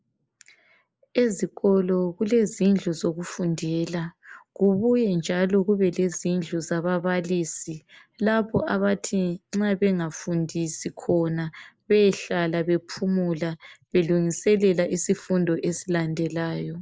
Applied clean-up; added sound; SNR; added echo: neural mask model Resemble Enhance denoiser.